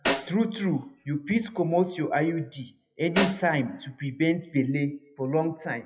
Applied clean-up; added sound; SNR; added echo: classical method WPE with log-MMSE.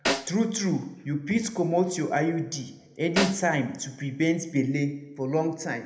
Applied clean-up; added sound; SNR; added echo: none; Snare drum; 6 dB; reverberation time 0.7 s.